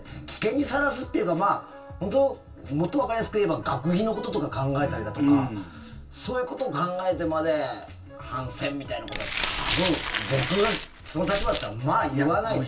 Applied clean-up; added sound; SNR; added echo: none; Glass; 0 dB; reverberation time 0.2 s.